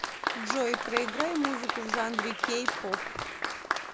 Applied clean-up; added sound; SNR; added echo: none; Applause; -1 dB; none.